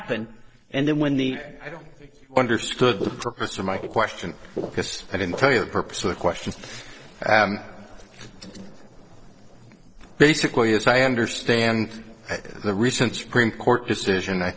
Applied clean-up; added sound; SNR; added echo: neural separator model SepFormer DNS4.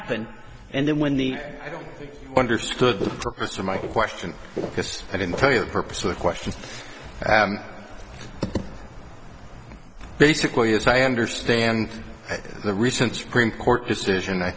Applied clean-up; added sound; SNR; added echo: none; Walk, footsteps; 11 dB; none.